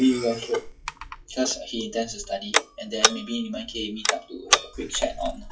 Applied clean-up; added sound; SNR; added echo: classical method WPE with log-MMSE.